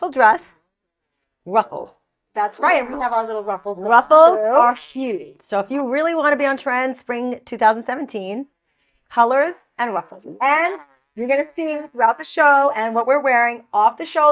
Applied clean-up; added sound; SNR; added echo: neural mask model DeepFilterNet 3.